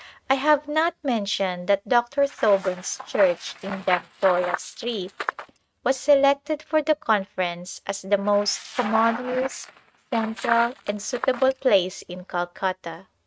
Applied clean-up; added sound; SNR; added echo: neural mask model RNNoise.